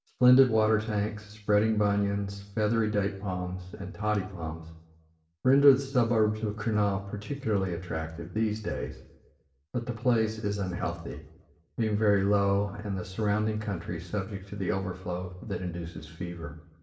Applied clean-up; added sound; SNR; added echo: none; none; none; reverberation time 0.8 s.